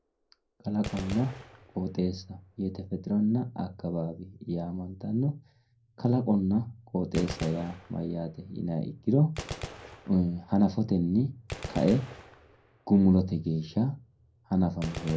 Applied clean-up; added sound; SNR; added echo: none; Gunshot, gunfire; 16 dB; reverberation time 0.2 s.